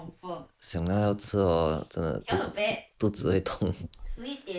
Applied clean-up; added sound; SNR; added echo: neural mask model Resemble Enhance denoiser.